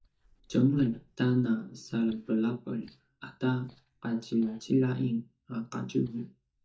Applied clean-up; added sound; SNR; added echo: neural mask model DeepFilterNet 3.